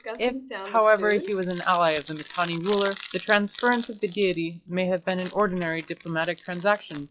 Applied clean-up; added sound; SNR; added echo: classical method log-MMSE.